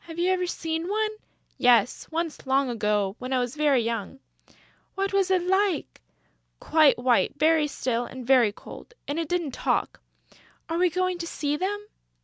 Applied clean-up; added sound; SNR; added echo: none; none; none; none.